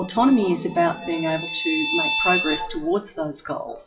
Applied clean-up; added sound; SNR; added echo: classical method WPE with log-MMSE.